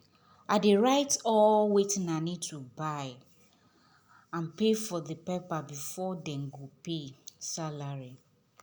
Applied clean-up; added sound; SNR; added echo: none; none; none; none.